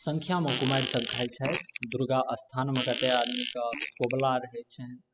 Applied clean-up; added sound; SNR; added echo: classical method spectral subtraction.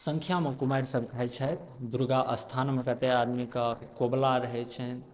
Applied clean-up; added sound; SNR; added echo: neural separator model SepFormer DNS4.